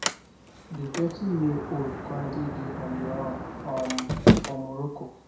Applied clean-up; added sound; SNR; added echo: none; Sliding door; -3 dB; reverberation time 0.6 s.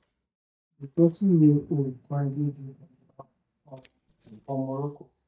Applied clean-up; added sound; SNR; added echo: neural mask model DeepFilterNet 3.